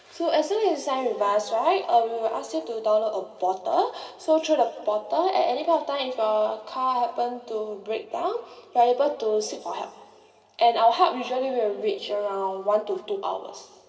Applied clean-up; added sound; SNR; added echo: none; none; none; reverberation time 2.1 s.